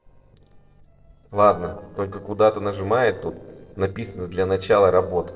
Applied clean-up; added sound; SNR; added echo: neural separator model SepFormer DNS4.